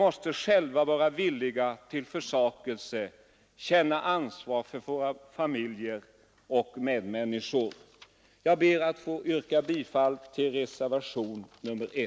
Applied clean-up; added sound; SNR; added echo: none; none; none; none.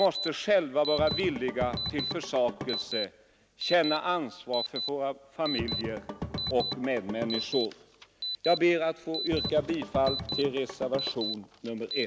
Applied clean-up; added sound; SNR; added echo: none; Alarm + Drum / Drum kit; 6 dB; none.